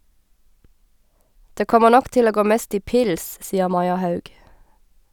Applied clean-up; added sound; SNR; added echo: none; none; none; none.